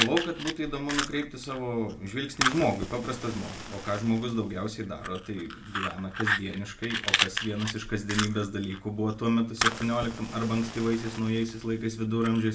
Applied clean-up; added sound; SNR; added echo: none; Fire; 4 dB; reverberation time 0.3 s.